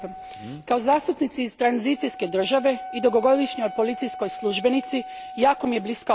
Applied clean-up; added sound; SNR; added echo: none; Wind instrument, woodwind instrument; 14 dB; none.